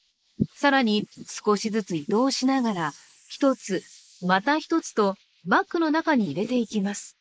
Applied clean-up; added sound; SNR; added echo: neural mask model Resemble Enhance denoiser.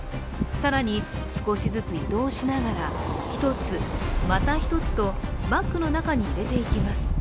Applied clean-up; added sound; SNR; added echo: none; Car passing by; 13 dB; none.